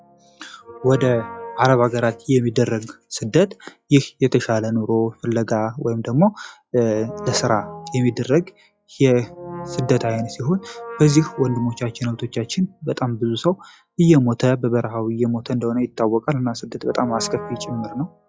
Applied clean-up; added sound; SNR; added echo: classical method log-MMSE.